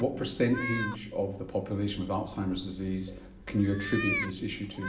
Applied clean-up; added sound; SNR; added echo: none; Meow; 9 dB; reverberation time 0.7 s.